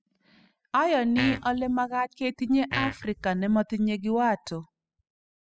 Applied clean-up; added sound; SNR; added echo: classical method spectral subtraction.